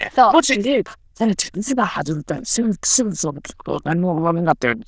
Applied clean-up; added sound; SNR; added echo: neural diffusion model UNIVERSE++.